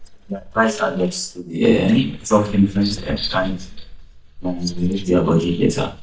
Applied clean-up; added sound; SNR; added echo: neural mask model DeepFilterNet 3.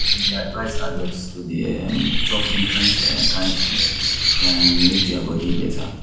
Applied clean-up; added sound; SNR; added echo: none; Bird; -5 dB; reverberation time 0.9 s.